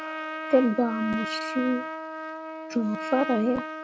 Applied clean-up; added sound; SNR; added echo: none; Trumpet; 7 dB; none.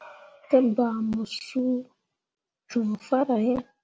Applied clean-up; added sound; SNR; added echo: none; none; none; none.